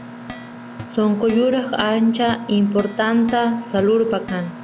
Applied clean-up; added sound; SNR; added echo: none; Keyboard (musical) + Mechanisms; 14 dB; none.